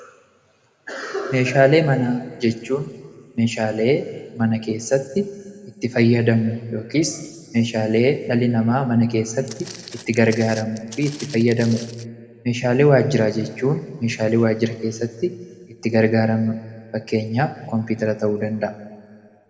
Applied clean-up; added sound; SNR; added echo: none; Walk, footsteps; 18 dB; reverberation time 1.9 s.